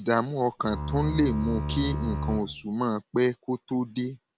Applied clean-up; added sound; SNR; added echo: none; Bowed string instrument; 3 dB; none.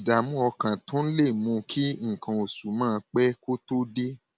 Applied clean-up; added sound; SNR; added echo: none; none; none; none.